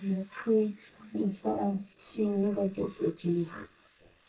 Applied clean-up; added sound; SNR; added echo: neural mask model Resemble Enhance denoiser.